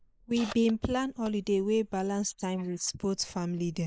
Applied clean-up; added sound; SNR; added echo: neural mask model Resemble Enhance denoiser.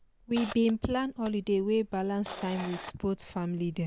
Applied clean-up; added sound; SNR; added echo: none; Camera; 16 dB; none.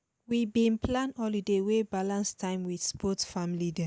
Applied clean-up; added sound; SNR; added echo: none; none; none; none.